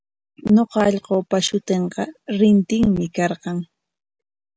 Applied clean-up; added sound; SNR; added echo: none; none; none; none.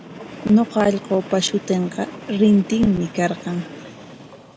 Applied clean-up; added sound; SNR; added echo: none; Train; 16 dB; none.